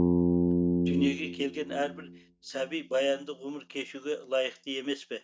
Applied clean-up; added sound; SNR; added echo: neural mask model DeepFilterNet 3.